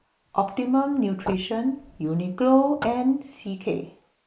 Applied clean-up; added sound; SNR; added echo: neural mask model Resemble Enhance denoiser.